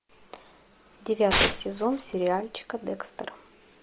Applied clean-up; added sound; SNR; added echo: none; Tearing; -1 dB; none.